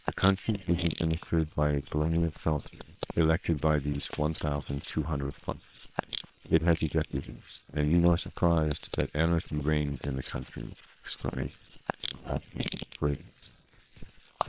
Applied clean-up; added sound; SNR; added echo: neural separator model SepFormer WHAM!.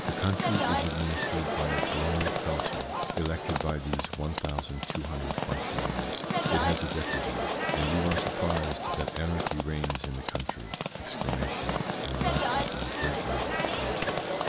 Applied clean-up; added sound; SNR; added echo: none; Livestock, farm animals, working animals; -2 dB; none.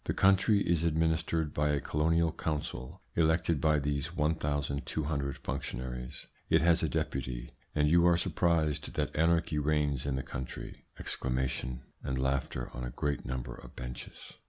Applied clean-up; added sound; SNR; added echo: none; none; none; none.